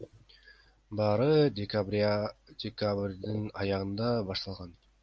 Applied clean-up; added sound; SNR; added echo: none; none; none; none.